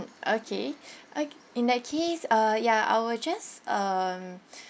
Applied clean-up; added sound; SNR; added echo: none; none; none; none.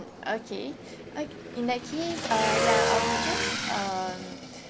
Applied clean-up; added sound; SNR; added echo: none; Motorcycle / Engine; -1 dB; none.